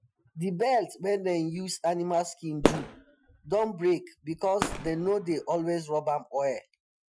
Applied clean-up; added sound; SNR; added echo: classical method Wiener filter.